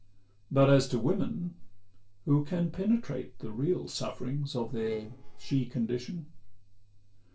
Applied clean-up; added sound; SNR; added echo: neural separator model SepFormer DNS4.